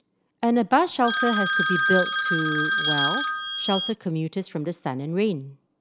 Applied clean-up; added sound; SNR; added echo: none; Telephone; -1 dB; none.